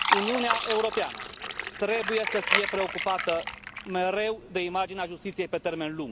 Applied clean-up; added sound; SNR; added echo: none; Fill (with liquid); 2 dB; none.